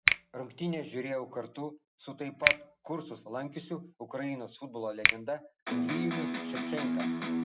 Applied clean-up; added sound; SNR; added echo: none; Electric guitar + Finger snapping; -4 dB; none.